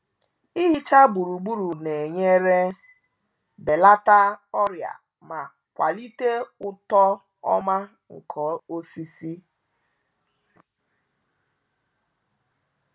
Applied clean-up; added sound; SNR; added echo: none; none; none; none.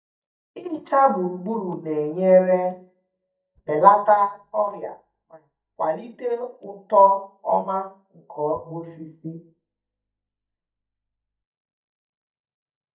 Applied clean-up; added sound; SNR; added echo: neural mask model DeepFilterNet 3.